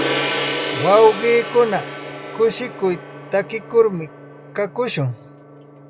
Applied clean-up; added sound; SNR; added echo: none; Gong; 8 dB; none.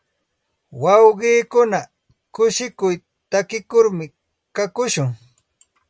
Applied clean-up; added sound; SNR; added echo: none; none; none; none.